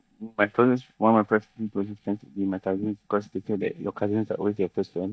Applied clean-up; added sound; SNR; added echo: neural mask model DeepFilterNet 3.